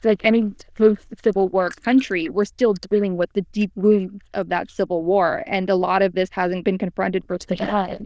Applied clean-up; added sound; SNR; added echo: neural diffusion model UNIVERSE++.